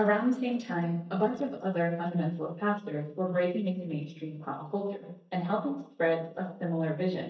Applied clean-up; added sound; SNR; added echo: neural mask model DeepFilterNet 3.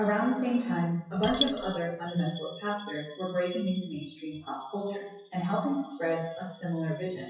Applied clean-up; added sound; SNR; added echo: classical method WPE with log-MMSE.